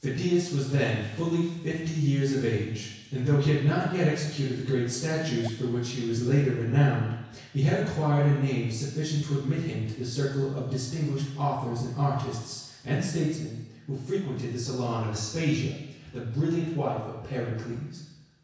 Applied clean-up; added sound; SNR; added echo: none; Raindrop / Drip; 18 dB; reverberation time 1.1 s.